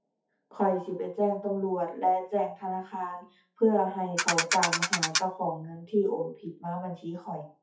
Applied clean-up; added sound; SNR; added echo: classical method WPE with log-MMSE.